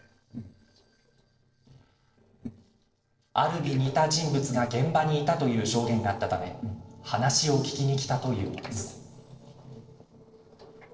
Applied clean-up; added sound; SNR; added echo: neural separator model SepFormer DNS4.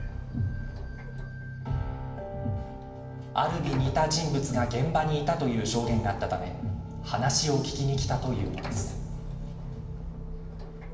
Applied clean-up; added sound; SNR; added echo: none; Sliding door; 20 dB; reverberation time 0.9 s.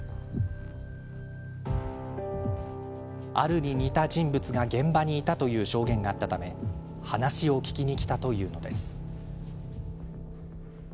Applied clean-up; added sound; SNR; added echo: none; none; none; none.